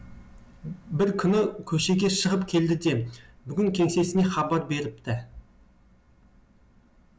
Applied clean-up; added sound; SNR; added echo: none; none; none; none.